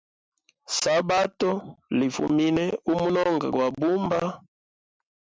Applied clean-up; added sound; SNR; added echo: none; none; none; none.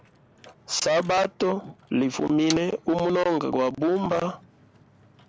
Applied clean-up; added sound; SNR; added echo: none; Motor vehicle (road); 20 dB; none.